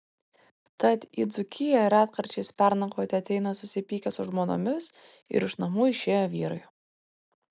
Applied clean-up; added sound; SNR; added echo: none; none; none; none.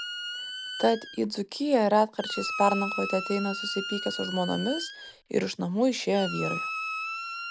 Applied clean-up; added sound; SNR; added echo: none; Squeak; 8 dB; none.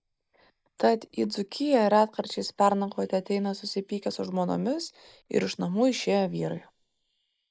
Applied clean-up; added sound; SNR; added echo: neural mask model Resemble Enhance denoiser.